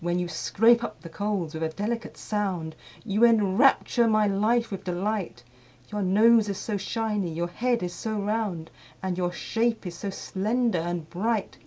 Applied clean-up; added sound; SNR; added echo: none; none; none; none.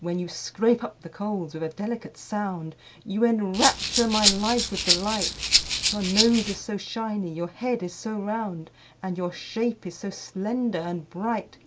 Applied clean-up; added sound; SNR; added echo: none; Rattle (instrument); -2 dB; none.